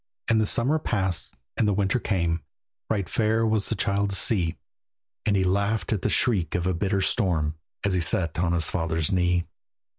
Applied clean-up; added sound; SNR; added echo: none; none; none; none.